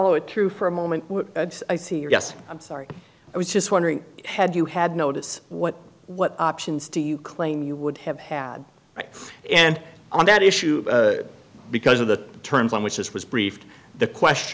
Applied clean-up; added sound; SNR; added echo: none; none; none; none.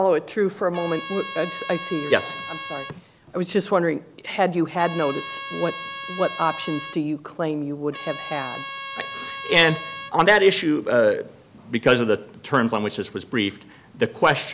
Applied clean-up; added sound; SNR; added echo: none; Trumpet; 10 dB; none.